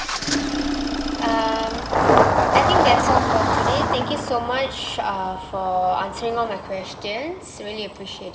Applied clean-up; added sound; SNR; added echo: none; Engine starting; -3 dB; reverberation time 2.7 s.